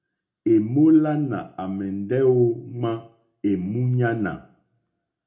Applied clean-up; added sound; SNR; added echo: none; none; none; reverberation time 0.4 s.